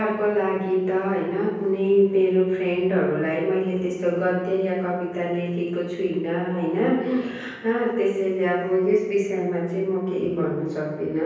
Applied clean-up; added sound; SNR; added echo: none; none; none; reverberation time 1.1 s.